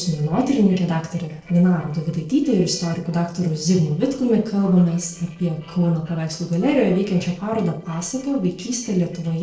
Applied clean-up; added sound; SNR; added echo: neural separator model SepFormer DNS4.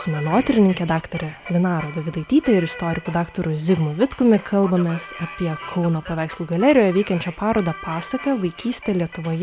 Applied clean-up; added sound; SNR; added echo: none; none; none; none.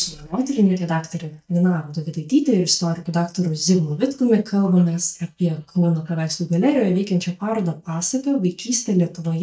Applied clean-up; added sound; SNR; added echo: neural mask model DeepFilterNet 3.